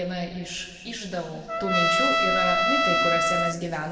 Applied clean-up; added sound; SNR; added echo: none; Trumpet; -5 dB; reverberation time 2.0 s.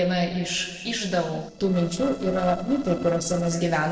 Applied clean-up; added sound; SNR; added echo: neural separator model SepFormer DNS4.